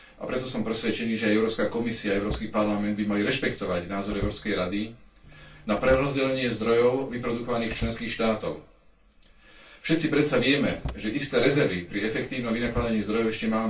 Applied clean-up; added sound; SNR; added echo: none; Car; 14 dB; reverberation time 0.2 s.